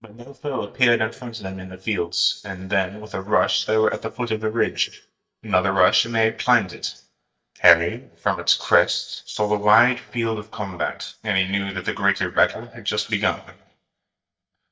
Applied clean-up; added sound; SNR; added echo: neural mask model DeepFilterNet 3.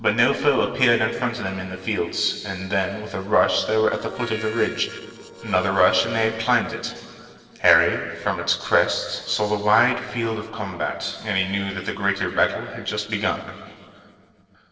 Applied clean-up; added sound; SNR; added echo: neural separator model SepFormer DNS4.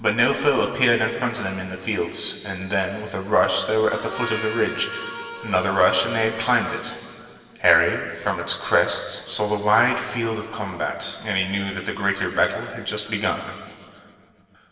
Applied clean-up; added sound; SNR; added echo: none; Harmonica; 11 dB; reverberation time 2.9 s.